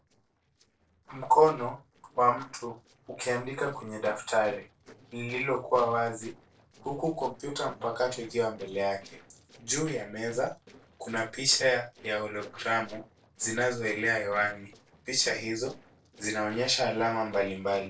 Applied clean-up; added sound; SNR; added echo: neural separator model SepFormer DNS4.